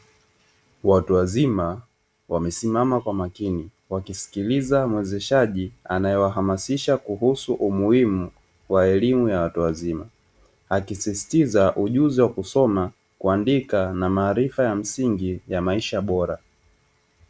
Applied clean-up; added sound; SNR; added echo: none; none; none; none.